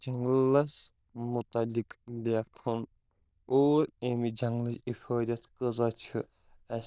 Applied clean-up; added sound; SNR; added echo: neural diffusion model UNIVERSE++.